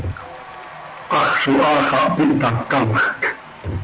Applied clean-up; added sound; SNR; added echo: none; Applause / Crowd / Cheering; 17 dB; none.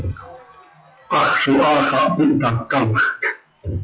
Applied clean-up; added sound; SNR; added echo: classical method log-MMSE.